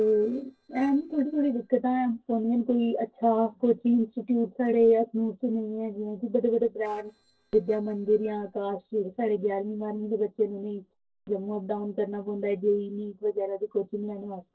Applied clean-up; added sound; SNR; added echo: neural separator model SepFormer DNS4.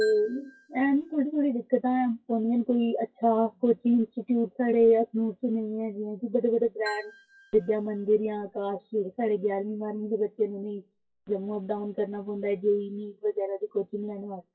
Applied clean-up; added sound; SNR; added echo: classical method WPE with log-MMSE.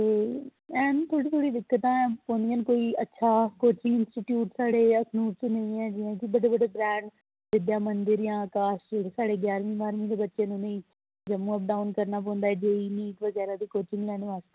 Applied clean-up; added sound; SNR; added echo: none; none; none; none.